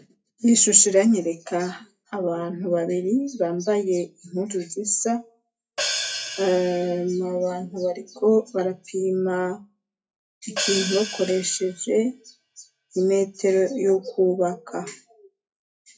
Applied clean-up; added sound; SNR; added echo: classical method WPE with log-MMSE.